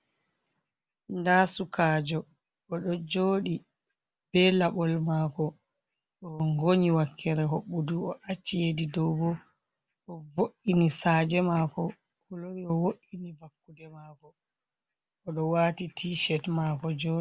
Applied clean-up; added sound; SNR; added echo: none; none; none; none.